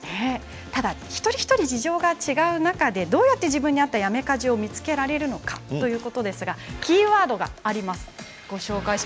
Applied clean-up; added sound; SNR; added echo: none; none; none; none.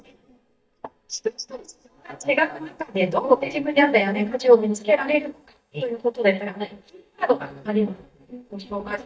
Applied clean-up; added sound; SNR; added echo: neural mask model DeepFilterNet 3.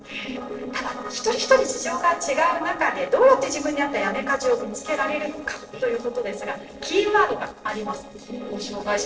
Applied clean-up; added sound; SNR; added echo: neural separator model SepFormer DNS4.